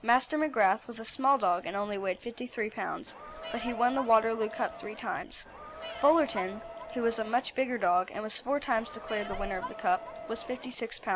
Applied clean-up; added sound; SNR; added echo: none; Crowd; 11 dB; none.